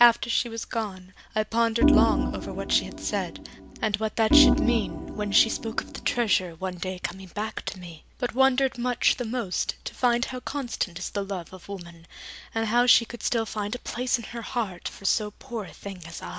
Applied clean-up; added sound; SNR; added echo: none; Organ; -2 dB; none.